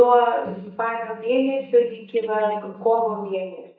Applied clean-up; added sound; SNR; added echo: neural mask model DeepFilterNet 3.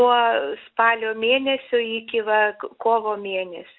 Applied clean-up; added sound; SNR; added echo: none; none; none; none.